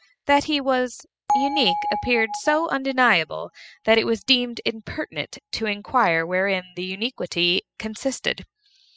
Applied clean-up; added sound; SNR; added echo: classical method spectral subtraction.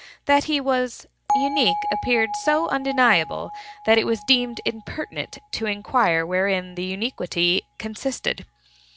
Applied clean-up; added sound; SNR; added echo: none; Bell; 9 dB; none.